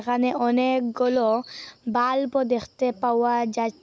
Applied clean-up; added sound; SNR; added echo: none; none; none; none.